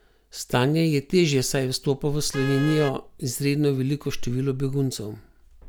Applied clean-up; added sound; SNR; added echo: none; Vehicle horn, car horn, honking; 17 dB; none.